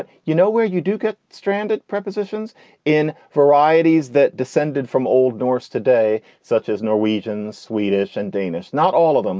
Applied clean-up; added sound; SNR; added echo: none; none; none; none.